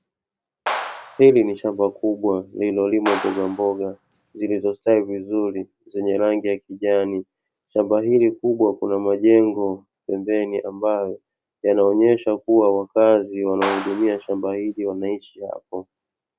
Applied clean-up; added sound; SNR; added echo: none; Clapping; 10 dB; none.